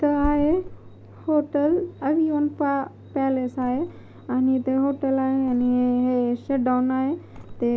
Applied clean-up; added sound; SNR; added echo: none; Thump, thud; 17 dB; none.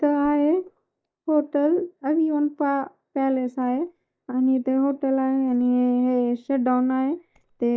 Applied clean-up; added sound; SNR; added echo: neural mask model DeepFilterNet 3.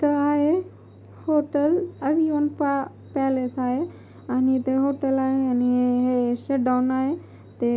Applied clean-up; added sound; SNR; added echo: none; none; none; none.